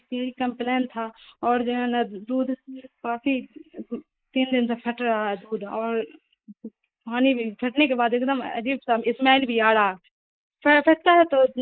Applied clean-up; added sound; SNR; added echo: neural mask model Resemble Enhance denoiser.